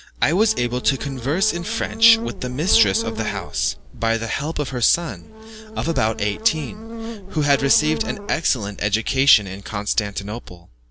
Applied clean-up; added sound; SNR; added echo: none; Buzz; 10 dB; none.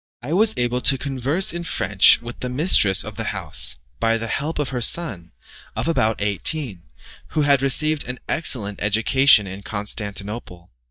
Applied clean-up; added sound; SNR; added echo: neural mask model DeepFilterNet 3.